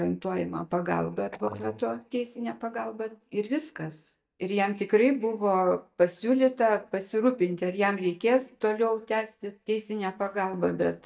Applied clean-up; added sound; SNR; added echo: neural mask model DeepFilterNet 3.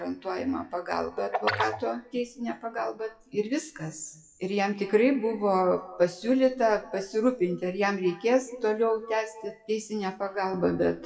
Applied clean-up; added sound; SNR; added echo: classical method WPE with log-MMSE.